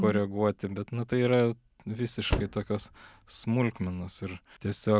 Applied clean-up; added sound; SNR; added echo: none; Slam; 8 dB; none.